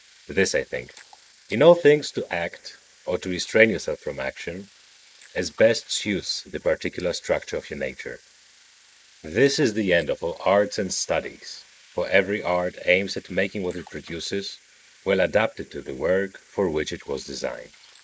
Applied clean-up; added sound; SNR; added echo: neural mask model Resemble Enhance denoiser.